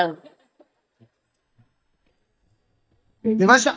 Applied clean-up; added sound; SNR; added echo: neural mask model DeepFilterNet 3.